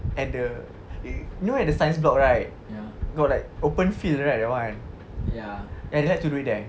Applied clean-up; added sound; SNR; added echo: none; none; none; none.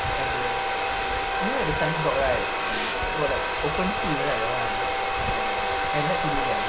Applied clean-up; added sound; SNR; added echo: none; Domestic sounds, home sounds; -5 dB; none.